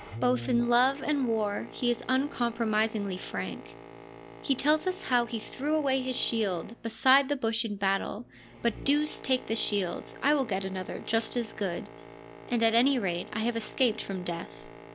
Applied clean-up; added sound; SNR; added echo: none; Boat, Water vehicle; 16 dB; none.